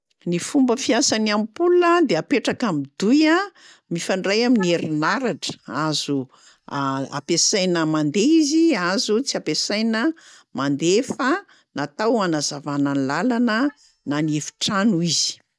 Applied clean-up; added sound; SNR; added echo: neural mask model DeepFilterNet 3.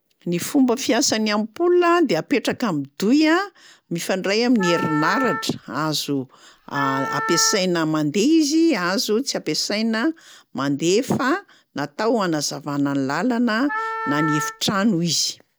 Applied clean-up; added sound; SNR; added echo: none; Wind instrument, woodwind instrument; 7 dB; none.